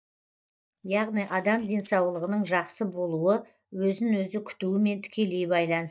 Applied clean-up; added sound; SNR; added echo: neural mask model DeepFilterNet 3.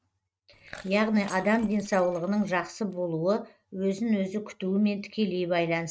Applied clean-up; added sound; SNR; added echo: neural mask model RNNoise.